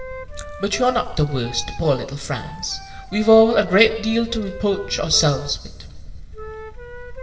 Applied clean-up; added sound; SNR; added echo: none; Wind instrument, woodwind instrument; 17 dB; reverberation time 2.2 s.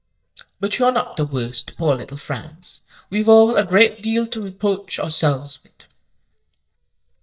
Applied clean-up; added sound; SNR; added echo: neural mask model DeepFilterNet 3.